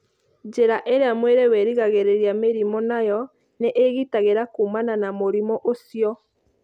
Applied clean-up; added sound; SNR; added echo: none; none; none; none.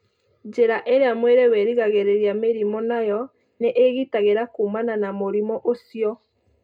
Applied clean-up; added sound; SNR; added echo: none; none; none; reverberation time 0.2 s.